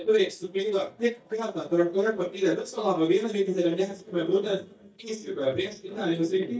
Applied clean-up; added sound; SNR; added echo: neural mask model DeepFilterNet 3.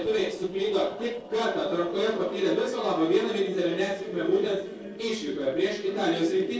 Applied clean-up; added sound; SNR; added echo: neural separator model SepFormer DNS4.